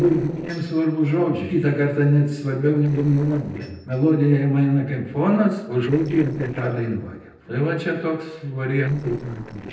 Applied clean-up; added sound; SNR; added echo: neural separator model SepFormer DNS4.